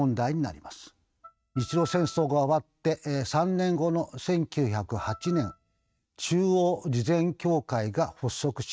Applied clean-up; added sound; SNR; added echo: neural mask model RNNoise.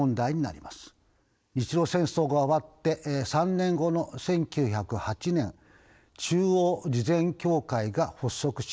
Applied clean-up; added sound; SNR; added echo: neural mask model Resemble Enhance denoiser.